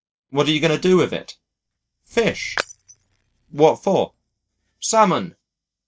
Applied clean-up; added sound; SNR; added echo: neural mask model DeepFilterNet 3.